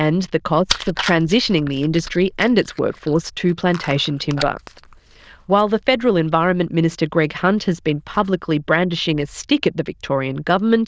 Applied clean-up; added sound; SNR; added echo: neural diffusion model UNIVERSE++.